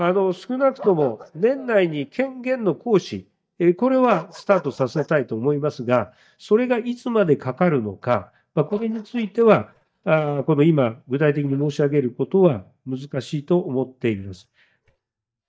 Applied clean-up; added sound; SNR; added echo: neural mask model DeepFilterNet 3.